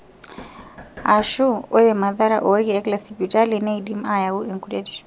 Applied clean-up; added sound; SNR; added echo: none; Knock; 20 dB; none.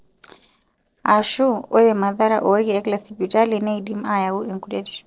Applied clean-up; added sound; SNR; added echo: neural separator model SepFormer DNS4.